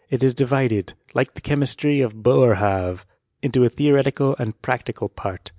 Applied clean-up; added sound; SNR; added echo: none; none; none; none.